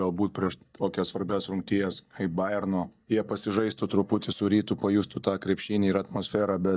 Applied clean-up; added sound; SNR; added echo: neural mask model DeepFilterNet 3.